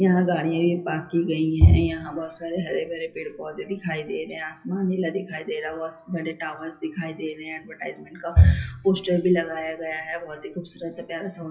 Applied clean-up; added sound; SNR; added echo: classical method WPE with log-MMSE.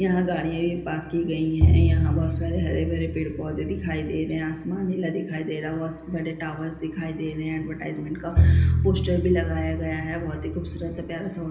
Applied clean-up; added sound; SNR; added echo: none; Bowed string instrument; -4 dB; reverberation time 0.8 s.